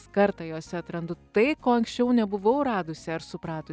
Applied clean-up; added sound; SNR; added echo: none; none; none; none.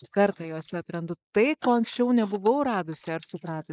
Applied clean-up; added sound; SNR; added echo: neural mask model Resemble Enhance denoiser.